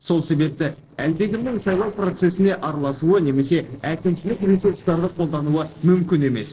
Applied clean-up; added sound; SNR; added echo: neural separator model SepFormer DNS4.